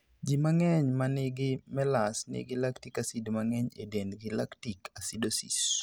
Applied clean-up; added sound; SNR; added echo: none; none; none; none.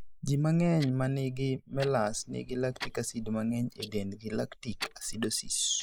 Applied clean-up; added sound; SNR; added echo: neural mask model Resemble Enhance denoiser.